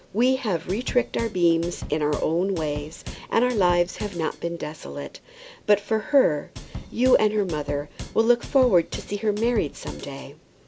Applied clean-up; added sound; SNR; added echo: none; Drum / Drum kit; 13 dB; none.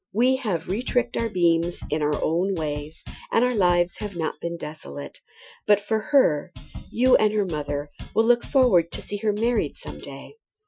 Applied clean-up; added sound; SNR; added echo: classical method Wiener filter.